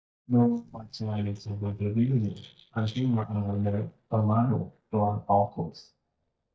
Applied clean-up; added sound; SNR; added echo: neural mask model DeepFilterNet 3.